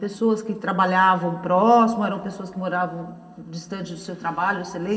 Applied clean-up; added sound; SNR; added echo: none; none; none; reverberation time 3.0 s.